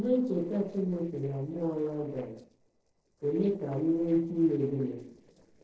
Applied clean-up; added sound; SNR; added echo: neural separator model SepFormer DNS4.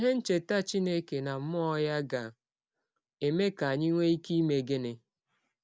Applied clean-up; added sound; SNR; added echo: none; none; none; none.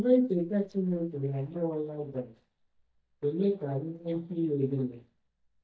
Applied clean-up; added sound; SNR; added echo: neural mask model DeepFilterNet 3.